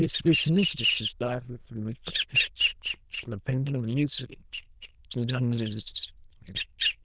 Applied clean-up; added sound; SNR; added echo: neural diffusion model UNIVERSE++.